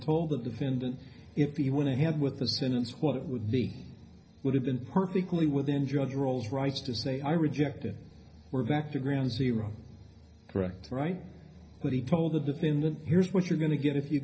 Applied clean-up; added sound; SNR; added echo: none; none; none; reverberation time 0.5 s.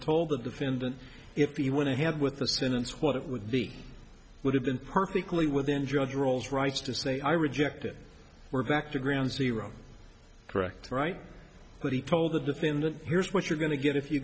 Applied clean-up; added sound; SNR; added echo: none; none; none; none.